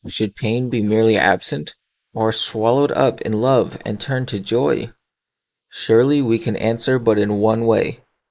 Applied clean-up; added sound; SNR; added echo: neural mask model Resemble Enhance denoiser.